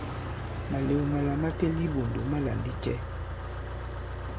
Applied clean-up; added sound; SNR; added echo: none; Motor vehicle (road); 3 dB; none.